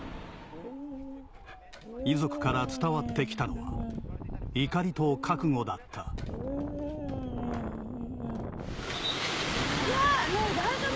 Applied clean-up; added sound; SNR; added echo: none; Dog + Wind; 5 dB; none.